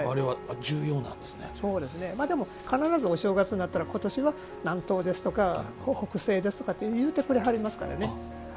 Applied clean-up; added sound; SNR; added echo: none; none; none; none.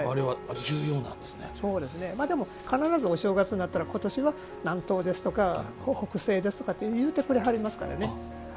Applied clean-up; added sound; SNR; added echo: none; Hi-hat; 15 dB; none.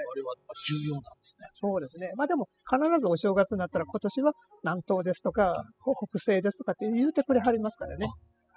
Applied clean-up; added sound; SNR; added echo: classical method spectral subtraction.